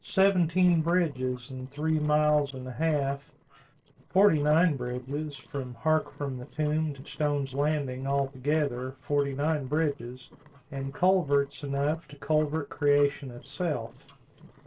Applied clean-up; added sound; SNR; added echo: neural separator model SepFormer DNS4.